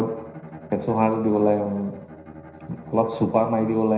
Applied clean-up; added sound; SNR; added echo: none; Bowed string instrument; 16 dB; reverberation time 0.9 s.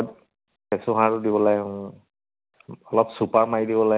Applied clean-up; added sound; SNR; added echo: none; none; none; none.